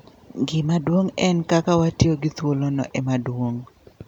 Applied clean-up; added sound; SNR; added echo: none; none; none; none.